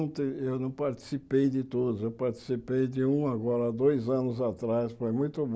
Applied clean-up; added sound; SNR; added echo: none; none; none; none.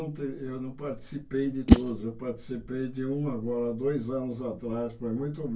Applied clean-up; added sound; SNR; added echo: none; Whoosh, swoosh, swish; -4 dB; reverberation time 0.1 s.